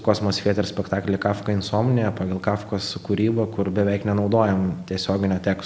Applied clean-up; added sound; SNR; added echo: none; none; none; none.